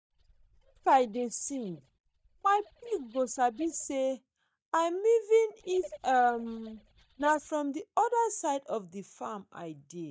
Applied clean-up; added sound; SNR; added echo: neural mask model DeepFilterNet 3.